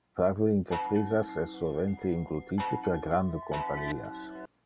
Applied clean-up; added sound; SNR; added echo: none; Chime; 8 dB; none.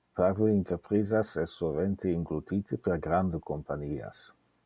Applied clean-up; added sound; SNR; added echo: none; none; none; none.